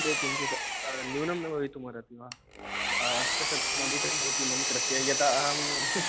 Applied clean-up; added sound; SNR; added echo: none; Engine; -3 dB; none.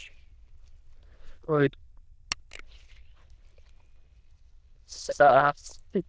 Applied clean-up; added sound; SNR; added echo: neural diffusion model UNIVERSE++.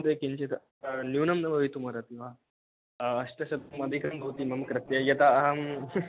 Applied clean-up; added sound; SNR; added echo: none; none; none; none.